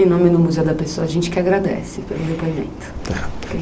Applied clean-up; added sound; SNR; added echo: none; none; none; none.